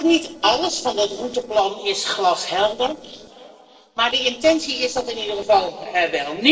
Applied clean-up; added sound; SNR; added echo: neural separator model SepFormer DNS4.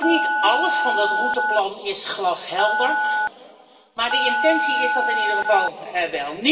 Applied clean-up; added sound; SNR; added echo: none; Telephone; 0 dB; reverberation time 2.8 s.